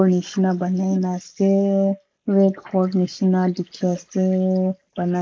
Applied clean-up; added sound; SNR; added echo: neural mask model Resemble Enhance denoiser.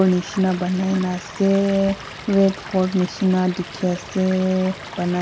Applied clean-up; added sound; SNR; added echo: none; Stream / Liquid; 15 dB; none.